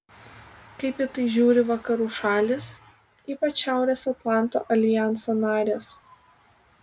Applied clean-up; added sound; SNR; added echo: none; none; none; none.